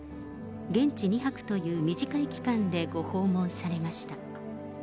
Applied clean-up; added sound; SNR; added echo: none; none; none; none.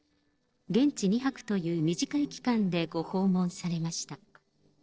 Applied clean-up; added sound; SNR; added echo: neural separator model SepFormer DNS4.